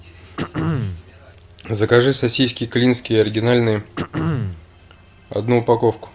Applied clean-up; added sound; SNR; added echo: none; Cough; 7 dB; none.